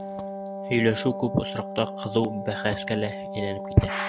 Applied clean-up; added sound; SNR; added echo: none; Wind instrument, woodwind instrument; 8 dB; none.